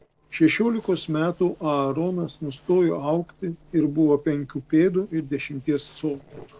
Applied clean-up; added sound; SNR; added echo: neural separator model SepFormer DNS4.